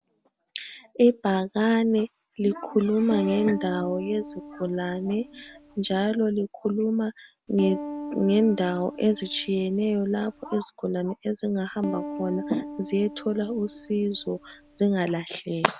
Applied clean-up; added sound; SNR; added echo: none; Piano; 11 dB; none.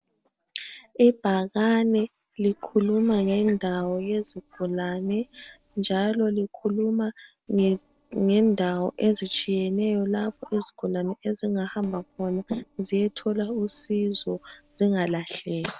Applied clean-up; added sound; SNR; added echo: neural separator model SepFormer DNS4.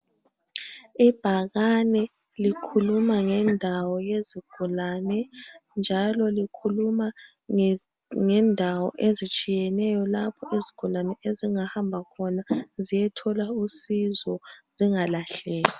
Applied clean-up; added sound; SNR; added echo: none; none; none; none.